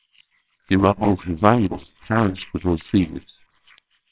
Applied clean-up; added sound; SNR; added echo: neural separator model SepFormer WHAMR!.